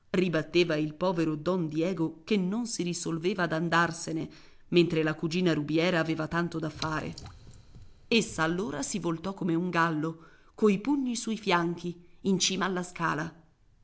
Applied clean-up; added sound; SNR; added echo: none; Drip / Water; 18 dB; none.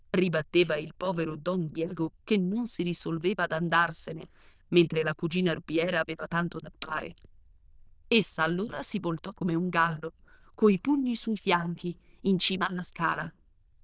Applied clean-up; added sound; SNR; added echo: neural diffusion model UNIVERSE++.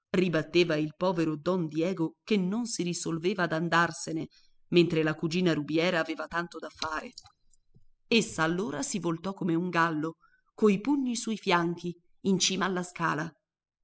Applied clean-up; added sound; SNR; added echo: classical method spectral subtraction.